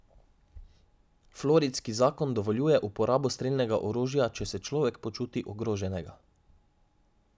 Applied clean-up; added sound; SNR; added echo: none; none; none; none.